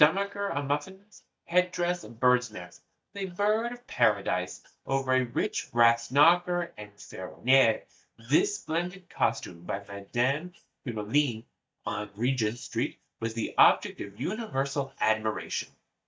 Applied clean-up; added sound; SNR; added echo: neural mask model DeepFilterNet 3.